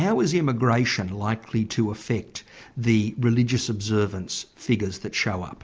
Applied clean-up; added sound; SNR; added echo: none; none; none; none.